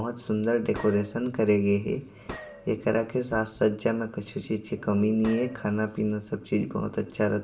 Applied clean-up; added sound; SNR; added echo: none; Gunshot, gunfire; 18 dB; reverberation time 0.8 s.